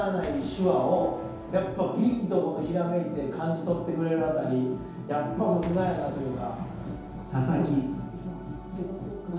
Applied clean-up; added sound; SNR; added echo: none; Boom; 17 dB; reverberation time 0.8 s.